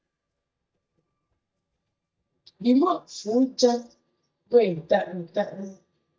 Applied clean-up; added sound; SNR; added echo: neural mask model DeepFilterNet 3.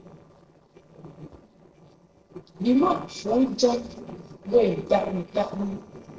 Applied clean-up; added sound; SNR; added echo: neural separator model SepFormer DNS4.